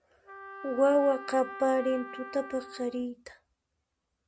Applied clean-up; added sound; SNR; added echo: none; Trumpet; 14 dB; none.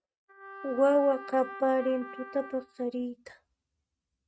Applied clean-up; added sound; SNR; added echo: neural mask model RNNoise.